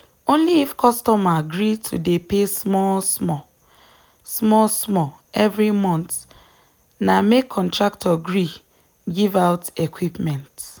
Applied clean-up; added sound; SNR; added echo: none; none; none; none.